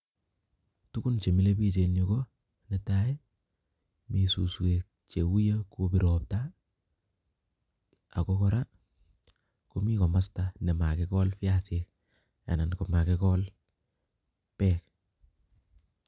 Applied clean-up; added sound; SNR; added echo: none; none; none; none.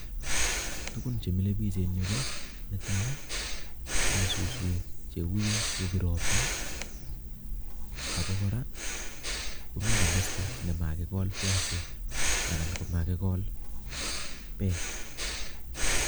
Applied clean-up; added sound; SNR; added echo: none; Breathing; -2 dB; none.